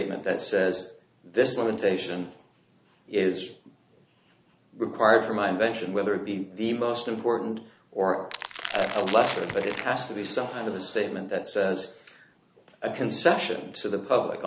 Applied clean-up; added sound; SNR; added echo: none; Crackle; 7 dB; none.